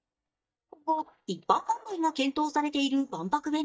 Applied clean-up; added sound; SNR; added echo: neural mask model DeepFilterNet 3.